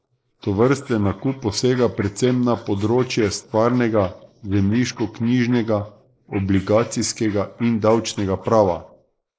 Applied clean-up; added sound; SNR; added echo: neural mask model Resemble Enhance denoiser.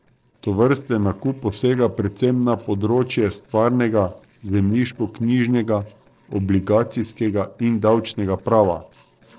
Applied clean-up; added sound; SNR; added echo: neural separator model SepFormer DNS4.